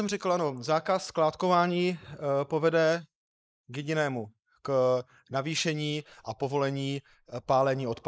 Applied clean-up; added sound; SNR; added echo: neural mask model Resemble Enhance denoiser.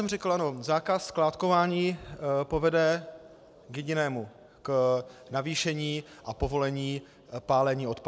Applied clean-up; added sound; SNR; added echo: none; none; none; none.